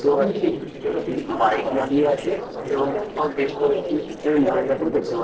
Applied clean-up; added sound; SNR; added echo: neural separator model SepFormer DNS4.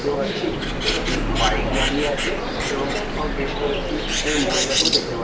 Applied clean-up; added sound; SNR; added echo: none; Bird; -3 dB; reverberation time 2.9 s.